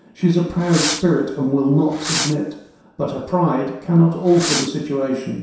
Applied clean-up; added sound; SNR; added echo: none; Fireworks; 9 dB; reverberation time 0.7 s.